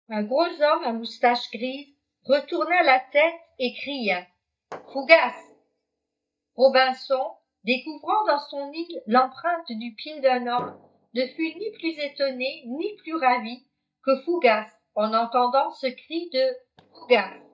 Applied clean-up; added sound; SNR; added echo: neural mask model DeepFilterNet 3.